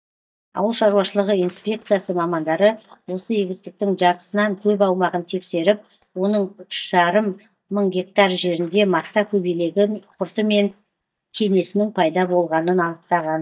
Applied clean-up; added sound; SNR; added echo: neural mask model DeepFilterNet 3.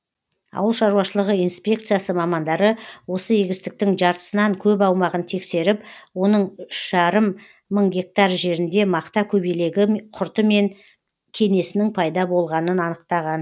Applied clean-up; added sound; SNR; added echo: none; none; none; none.